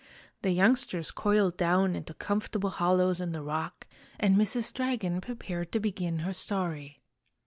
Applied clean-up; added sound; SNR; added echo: none; none; none; none.